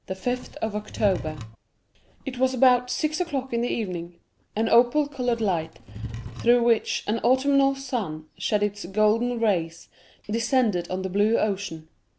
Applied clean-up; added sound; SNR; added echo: none; Wood / Tools; 12 dB; none.